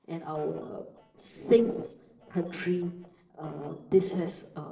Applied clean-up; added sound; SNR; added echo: neural separator model SepFormer DNS4.